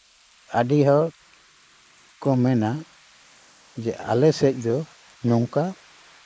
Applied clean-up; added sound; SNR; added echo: neural mask model Resemble Enhance denoiser.